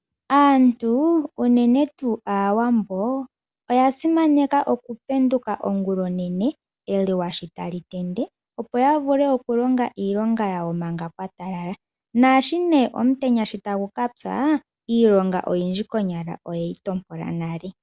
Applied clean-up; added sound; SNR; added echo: none; none; none; none.